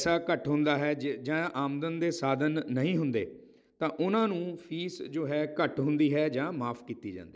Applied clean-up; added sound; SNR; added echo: none; none; none; none.